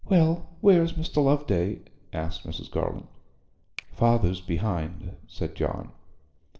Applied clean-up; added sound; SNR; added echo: neural separator model SepFormer DNS4.